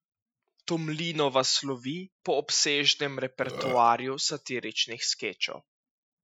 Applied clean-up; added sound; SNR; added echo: classical method Wiener filter.